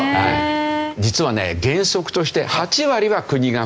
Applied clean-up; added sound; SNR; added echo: none; none; none; none.